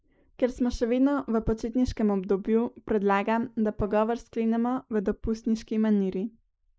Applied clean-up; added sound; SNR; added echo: neural mask model Resemble Enhance denoiser.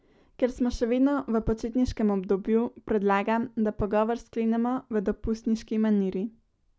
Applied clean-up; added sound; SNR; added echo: none; none; none; none.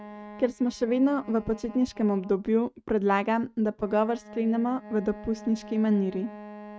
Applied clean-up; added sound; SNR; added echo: neural mask model RNNoise.